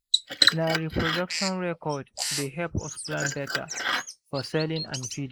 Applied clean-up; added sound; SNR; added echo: neural mask model Resemble Enhance denoiser.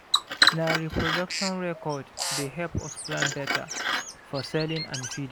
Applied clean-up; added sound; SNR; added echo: none; Bird vocalization, bird call, bird song + Glass; -2 dB; none.